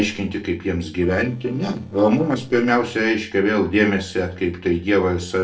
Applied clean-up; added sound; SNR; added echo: neural separator model SepFormer DNS4.